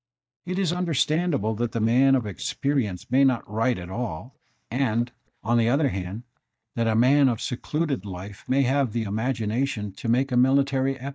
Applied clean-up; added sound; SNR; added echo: neural mask model DeepFilterNet 3.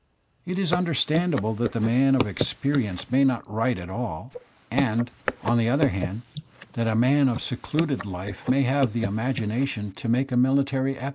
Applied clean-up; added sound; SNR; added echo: neural mask model Resemble Enhance denoiser.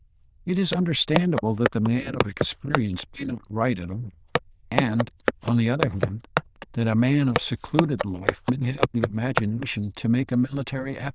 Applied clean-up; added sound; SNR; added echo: neural diffusion model UNIVERSE++.